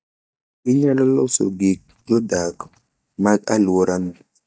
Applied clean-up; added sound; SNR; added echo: neural mask model DeepFilterNet 3.